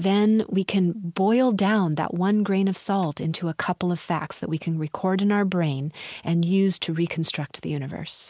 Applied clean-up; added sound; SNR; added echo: none; none; none; none.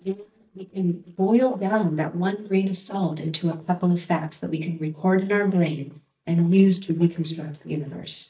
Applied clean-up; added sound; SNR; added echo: neural mask model DeepFilterNet 3.